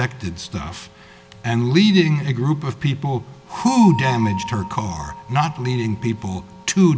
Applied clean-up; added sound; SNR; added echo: none; Bell; 15 dB; none.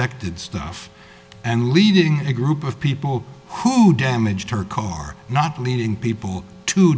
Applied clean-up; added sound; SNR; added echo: none; none; none; none.